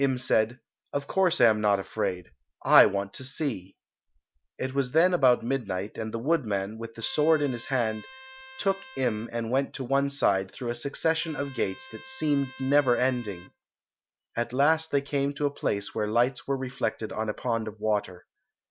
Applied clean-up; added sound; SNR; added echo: none; Trumpet; 20 dB; none.